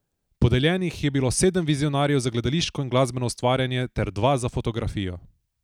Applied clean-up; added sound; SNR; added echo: none; none; none; none.